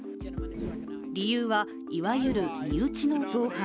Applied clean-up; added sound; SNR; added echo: none; Whoosh, swoosh, swish; 15 dB; none.